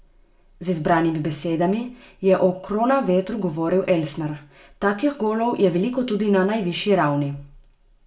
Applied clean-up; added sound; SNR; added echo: none; none; none; reverberation time 0.2 s.